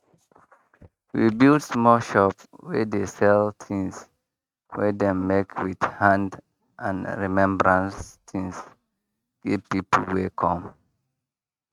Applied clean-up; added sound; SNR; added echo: neural mask model RNNoise.